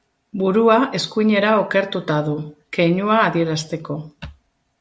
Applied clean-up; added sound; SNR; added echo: none; none; none; none.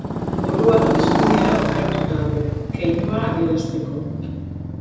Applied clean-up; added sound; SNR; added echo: none; Motorcycle; -2 dB; reverberation time 1.1 s.